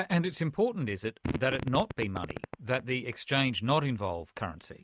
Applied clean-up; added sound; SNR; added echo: neural mask model RNNoise.